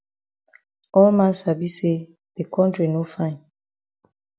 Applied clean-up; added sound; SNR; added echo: none; none; none; none.